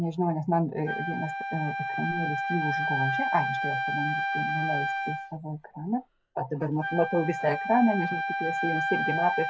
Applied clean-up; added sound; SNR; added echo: none; Wind instrument, woodwind instrument; 2 dB; none.